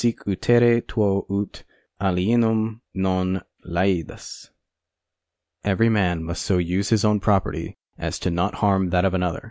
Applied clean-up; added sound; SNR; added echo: none; none; none; none.